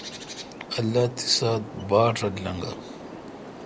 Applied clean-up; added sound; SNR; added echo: none; Bird; 13 dB; none.